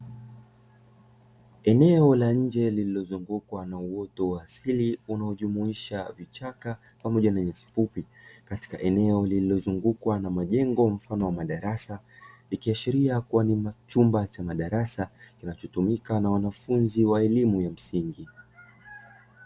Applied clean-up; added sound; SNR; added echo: none; Bowed string instrument; 18 dB; none.